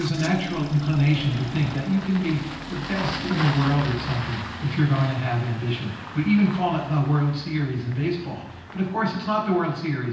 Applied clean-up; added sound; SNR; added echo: none; Engine starting; 11 dB; reverberation time 0.9 s.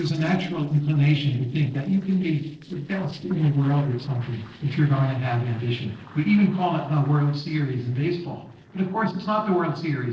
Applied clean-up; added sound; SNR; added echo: neural separator model SepFormer DNS4.